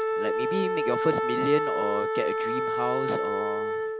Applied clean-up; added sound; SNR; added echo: none; Wind instrument, woodwind instrument; -3 dB; none.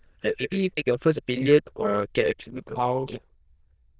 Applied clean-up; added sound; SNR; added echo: neural diffusion model UNIVERSE++.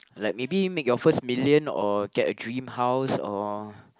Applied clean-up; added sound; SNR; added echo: none; none; none; none.